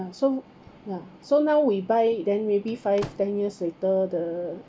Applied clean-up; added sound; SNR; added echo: none; Slam / Microwave oven; 16 dB; none.